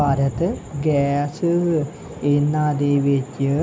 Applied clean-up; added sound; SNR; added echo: none; none; none; none.